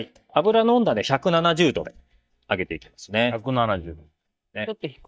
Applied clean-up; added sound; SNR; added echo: neural mask model DeepFilterNet 3.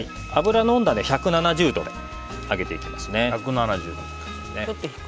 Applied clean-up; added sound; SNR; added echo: none; Wind instrument, woodwind instrument; 16 dB; none.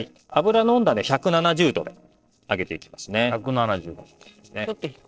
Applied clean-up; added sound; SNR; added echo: neural separator model SepFormer DNS4.